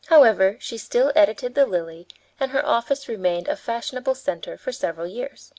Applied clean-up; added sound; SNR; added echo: none; none; none; none.